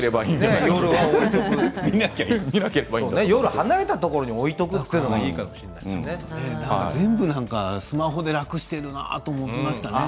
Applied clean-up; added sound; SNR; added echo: none; none; none; none.